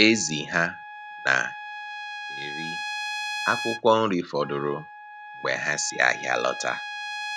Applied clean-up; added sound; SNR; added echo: none; Trumpet; 9 dB; none.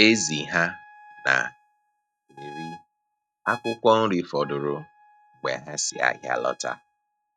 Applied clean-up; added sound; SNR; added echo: neural mask model RNNoise.